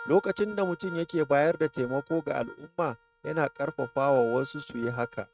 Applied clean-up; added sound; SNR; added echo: neural mask model RNNoise.